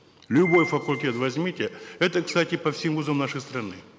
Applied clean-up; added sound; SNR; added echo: none; Piano; 10 dB; none.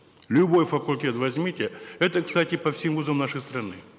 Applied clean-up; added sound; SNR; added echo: none; none; none; none.